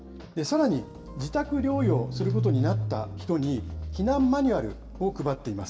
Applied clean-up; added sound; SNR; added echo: none; Engine starting / Car; 5 dB; reverberation time 2.0 s.